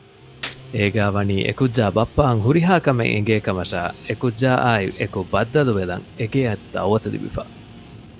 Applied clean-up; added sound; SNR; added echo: none; Gunshot, gunfire + Guitar; 19 dB; none.